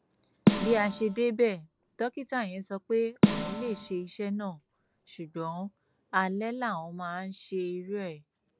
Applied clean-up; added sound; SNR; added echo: none; Snare drum; -2 dB; none.